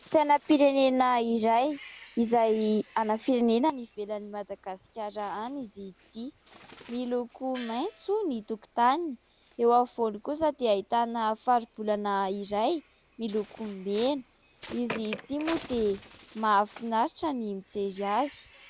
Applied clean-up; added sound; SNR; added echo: none; Bird + Gong; 18 dB; none.